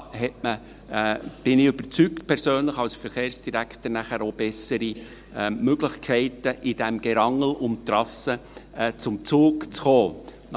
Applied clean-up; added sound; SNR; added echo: none; none; none; none.